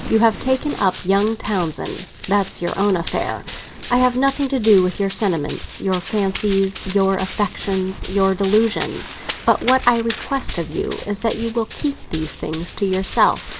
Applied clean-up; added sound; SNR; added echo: none; Run; 12 dB; none.